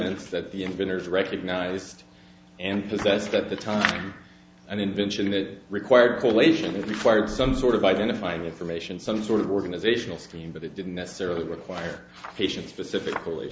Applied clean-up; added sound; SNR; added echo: none; none; none; none.